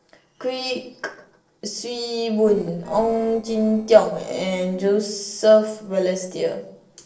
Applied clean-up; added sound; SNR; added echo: neural separator model SepFormer DNS4.